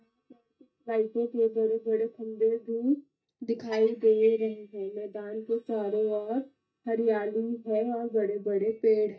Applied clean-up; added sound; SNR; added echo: neural mask model DeepFilterNet 3.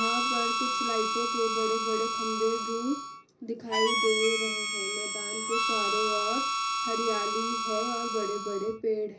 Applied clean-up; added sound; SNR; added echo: none; Harmonica; -2 dB; reverberation time 0.5 s.